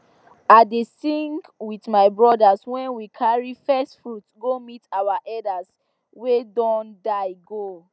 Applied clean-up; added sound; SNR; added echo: none; none; none; none.